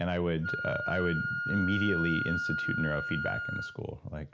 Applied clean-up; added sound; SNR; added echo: none; Wind instrument, woodwind instrument; 2 dB; none.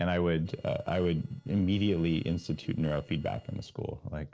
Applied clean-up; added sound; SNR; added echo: neural separator model SepFormer DNS4.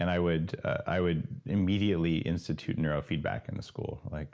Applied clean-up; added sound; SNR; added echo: none; none; none; none.